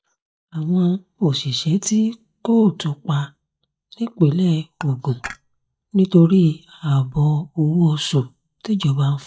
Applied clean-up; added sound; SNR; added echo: neural mask model DeepFilterNet 3.